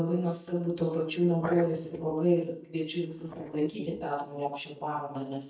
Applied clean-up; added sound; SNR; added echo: neural mask model DeepFilterNet 3.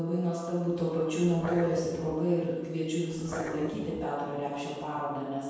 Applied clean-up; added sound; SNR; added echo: none; Growling; 9 dB; reverberation time 1.2 s.